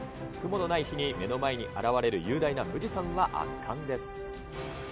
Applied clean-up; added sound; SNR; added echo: none; none; none; none.